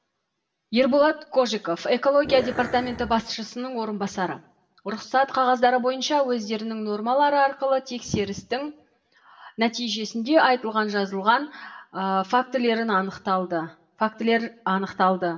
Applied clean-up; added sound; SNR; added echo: none; Growling; 10 dB; reverberation time 0.6 s.